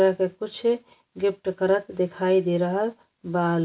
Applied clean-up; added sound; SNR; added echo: none; none; none; none.